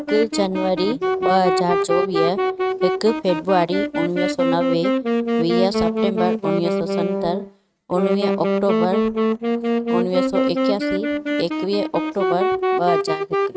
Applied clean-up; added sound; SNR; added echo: neural mask model RNNoise.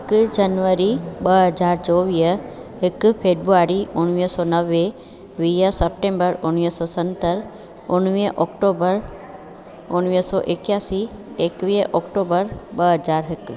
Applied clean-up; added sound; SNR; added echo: none; none; none; none.